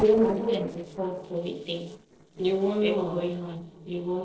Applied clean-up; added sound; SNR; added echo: neural separator model SepFormer DNS4.